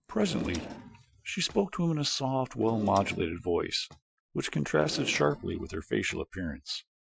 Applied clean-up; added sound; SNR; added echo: classical method Wiener filter.